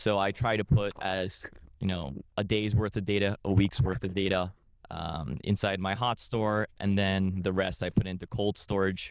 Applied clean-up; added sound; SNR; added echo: neural diffusion model UNIVERSE++.